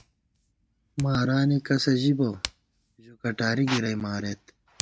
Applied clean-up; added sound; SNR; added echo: none; Hands; 18 dB; none.